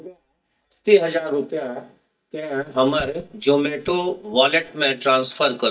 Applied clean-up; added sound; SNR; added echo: neural mask model DeepFilterNet 3.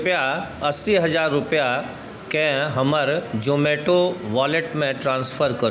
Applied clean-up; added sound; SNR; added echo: none; none; none; none.